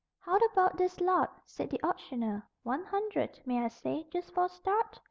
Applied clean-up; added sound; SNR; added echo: none; none; none; none.